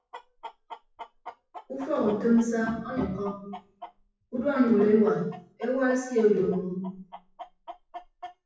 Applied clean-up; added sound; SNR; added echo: classical method WPE with log-MMSE.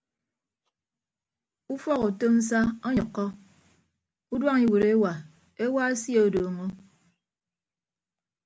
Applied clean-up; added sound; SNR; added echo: none; none; none; none.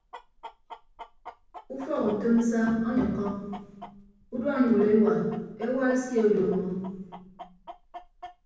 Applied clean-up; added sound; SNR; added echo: none; Chicken, rooster; 19 dB; reverberation time 1.1 s.